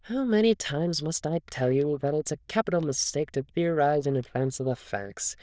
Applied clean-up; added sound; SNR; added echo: neural diffusion model UNIVERSE++.